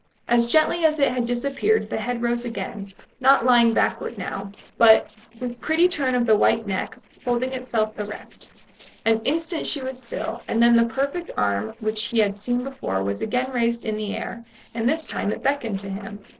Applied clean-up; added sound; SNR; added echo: neural separator model SepFormer DNS4.